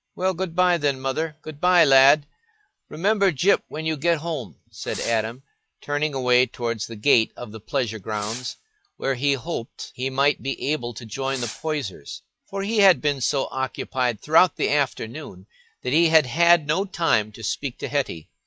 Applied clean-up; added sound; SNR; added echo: classical method log-MMSE.